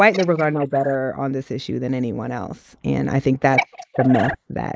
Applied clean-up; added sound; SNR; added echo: neural mask model Resemble Enhance denoiser.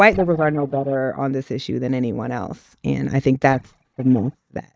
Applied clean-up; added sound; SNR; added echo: neural mask model DeepFilterNet 3.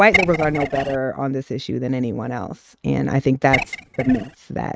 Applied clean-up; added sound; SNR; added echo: neural mask model RNNoise.